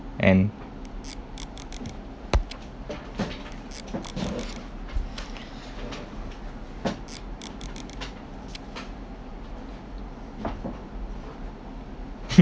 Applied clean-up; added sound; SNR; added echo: none; Packing tape, duct tape; 20 dB; none.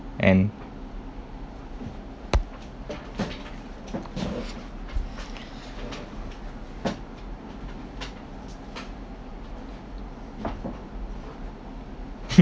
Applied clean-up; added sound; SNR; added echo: none; none; none; none.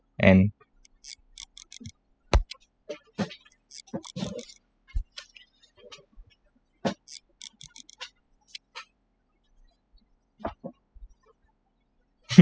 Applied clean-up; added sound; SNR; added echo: classical method spectral subtraction.